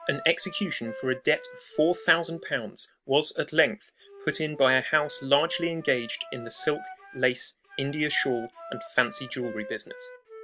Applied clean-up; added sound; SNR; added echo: none; Wind instrument, woodwind instrument; 16 dB; none.